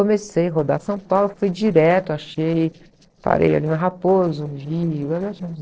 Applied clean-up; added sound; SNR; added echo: neural separator model SepFormer DNS4.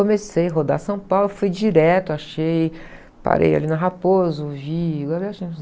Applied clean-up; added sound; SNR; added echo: none; none; none; none.